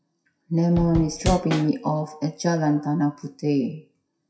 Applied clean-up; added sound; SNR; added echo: classical method WPE with log-MMSE.